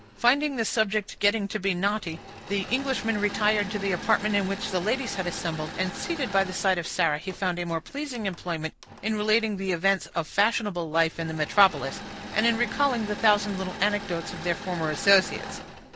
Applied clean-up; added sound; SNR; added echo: none; Engine / Mechanisms; 12 dB; none.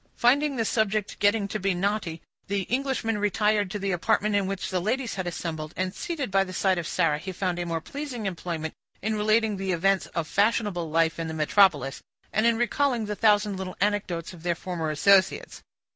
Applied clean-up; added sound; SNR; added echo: none; none; none; none.